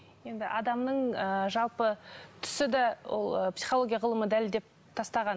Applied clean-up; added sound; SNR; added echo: none; none; none; none.